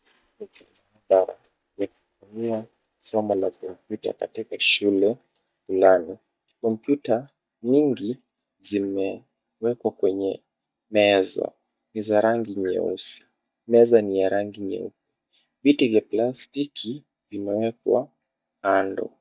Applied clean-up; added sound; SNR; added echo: neural mask model DeepFilterNet 3.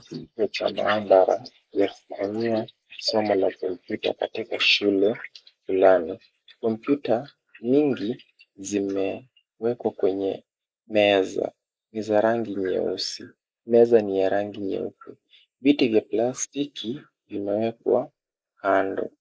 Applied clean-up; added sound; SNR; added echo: neural mask model Resemble Enhance denoiser.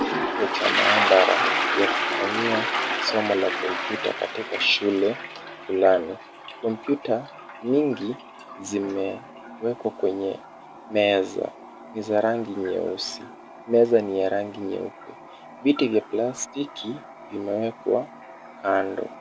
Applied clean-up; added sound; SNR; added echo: none; Toilet flush; 5 dB; none.